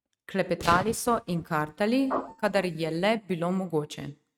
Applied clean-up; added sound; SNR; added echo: neural mask model RNNoise.